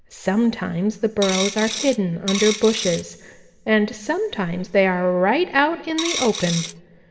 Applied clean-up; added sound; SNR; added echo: none; Coin (dropping); 7 dB; reverberation time 1.3 s.